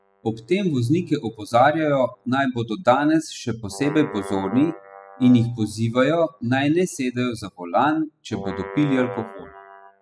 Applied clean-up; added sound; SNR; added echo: classical method spectral subtraction.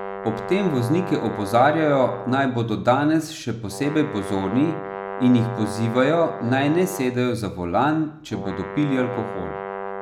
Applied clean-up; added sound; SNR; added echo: none; Brass instrument; 10 dB; none.